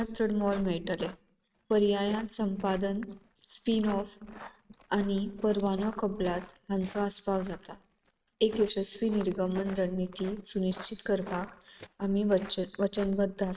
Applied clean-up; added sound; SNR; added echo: neural mask model RNNoise.